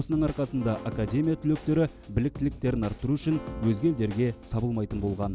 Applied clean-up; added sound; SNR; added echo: none; Acoustic guitar / Strum + Drum kit; 14 dB; none.